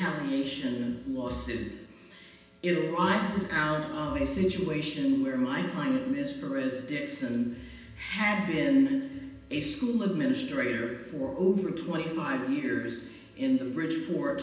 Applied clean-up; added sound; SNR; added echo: none; none; none; reverberation time 0.9 s.